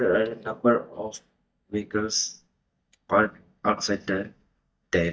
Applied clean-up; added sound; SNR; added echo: neural mask model DeepFilterNet 3.